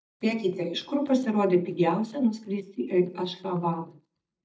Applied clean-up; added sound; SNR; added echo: neural mask model DeepFilterNet 3.